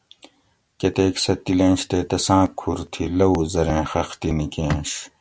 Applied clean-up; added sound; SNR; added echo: none; none; none; none.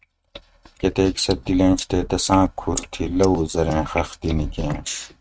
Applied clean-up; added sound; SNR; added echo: neural mask model RNNoise.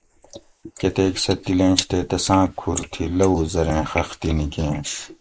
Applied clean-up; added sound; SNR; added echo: neural mask model Resemble Enhance denoiser.